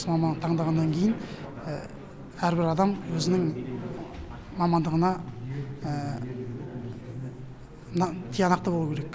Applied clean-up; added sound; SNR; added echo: none; none; none; none.